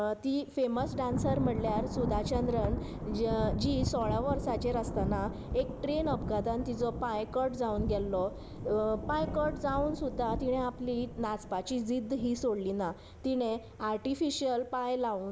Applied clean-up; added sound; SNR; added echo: none; Thunder / Rain; 5 dB; none.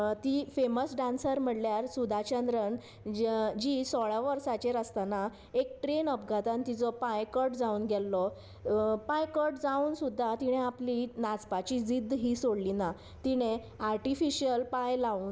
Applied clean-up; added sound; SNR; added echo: none; none; none; none.